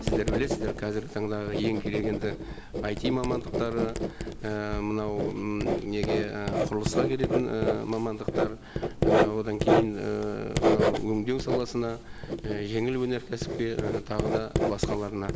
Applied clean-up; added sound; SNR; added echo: none; Writing; -1 dB; none.